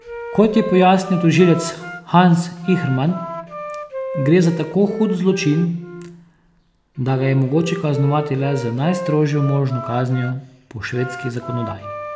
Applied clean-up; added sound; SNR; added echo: none; Wind instrument, woodwind instrument; 12 dB; none.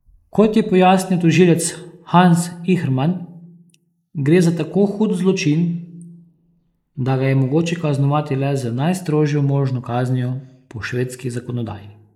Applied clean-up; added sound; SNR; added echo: neural mask model Resemble Enhance denoiser.